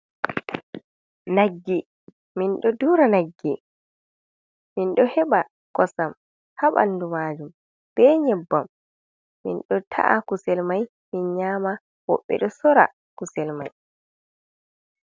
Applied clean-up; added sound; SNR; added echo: none; none; none; none.